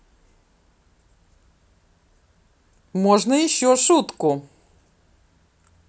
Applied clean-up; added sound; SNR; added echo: none; none; none; none.